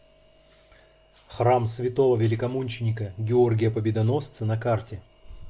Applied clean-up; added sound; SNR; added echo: none; none; none; none.